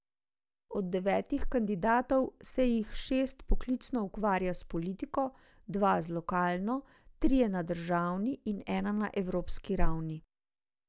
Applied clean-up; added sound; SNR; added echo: none; none; none; none.